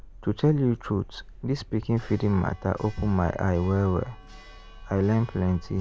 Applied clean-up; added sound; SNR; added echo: none; Church bell; 18 dB; none.